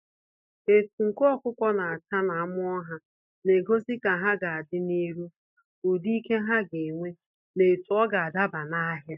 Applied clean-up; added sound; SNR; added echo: neural mask model Resemble Enhance denoiser.